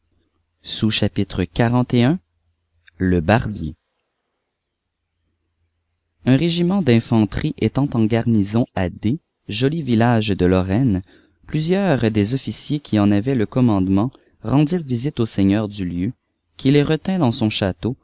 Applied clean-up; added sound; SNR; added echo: neural mask model Resemble Enhance denoiser.